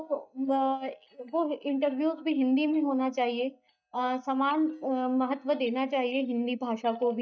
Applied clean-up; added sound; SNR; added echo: neural mask model DeepFilterNet 3.